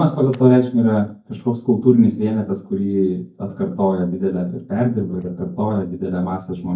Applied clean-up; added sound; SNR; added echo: neural mask model DeepFilterNet 3.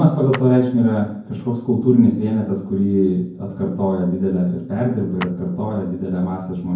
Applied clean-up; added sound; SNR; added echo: none; Clapping; 20 dB; reverberation time 0.9 s.